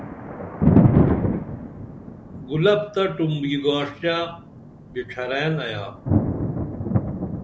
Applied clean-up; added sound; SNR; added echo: none; Thunder; -3 dB; none.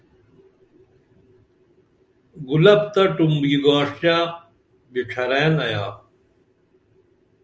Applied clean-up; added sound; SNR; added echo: none; none; none; none.